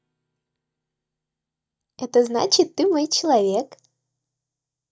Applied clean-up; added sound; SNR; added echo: neural mask model DeepFilterNet 3.